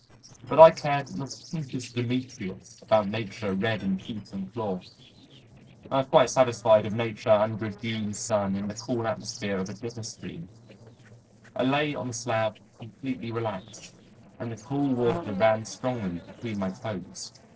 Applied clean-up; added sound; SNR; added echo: neural separator model SepFormer DNS4.